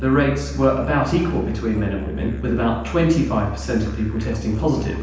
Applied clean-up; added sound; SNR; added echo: none; Musical instrument; 8 dB; reverberation time 0.9 s.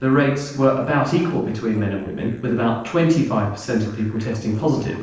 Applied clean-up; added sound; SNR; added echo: neural separator model SepFormer DNS4.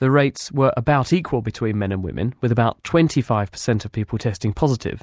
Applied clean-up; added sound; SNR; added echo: none; none; none; none.